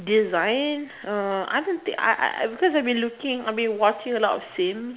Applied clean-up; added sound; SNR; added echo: none; none; none; none.